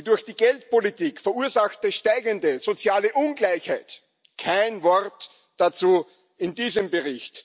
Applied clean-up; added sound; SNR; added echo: none; none; none; none.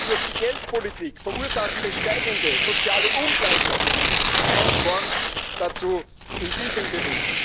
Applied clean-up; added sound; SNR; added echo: none; Tearing; -5 dB; none.